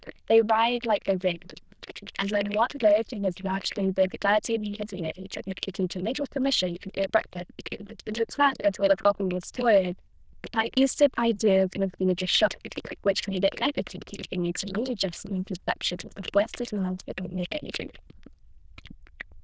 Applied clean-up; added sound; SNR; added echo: neural diffusion model UNIVERSE++.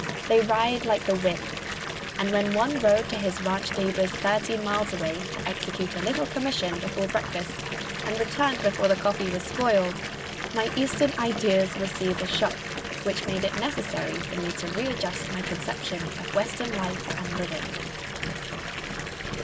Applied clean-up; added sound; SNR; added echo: none; Fill (with liquid) / Bathtub (filling or washing) / Water tap, faucet; 5 dB; none.